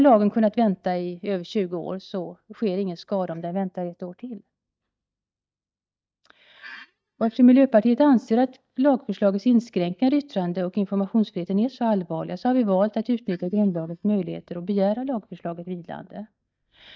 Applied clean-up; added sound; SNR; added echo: neural mask model DeepFilterNet 3.